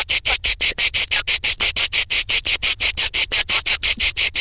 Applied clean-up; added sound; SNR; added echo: neural diffusion model UNIVERSE++.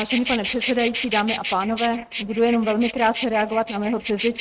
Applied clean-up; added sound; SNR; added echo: neural mask model RNNoise.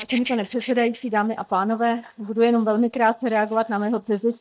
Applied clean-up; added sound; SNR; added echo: neural mask model DeepFilterNet 3.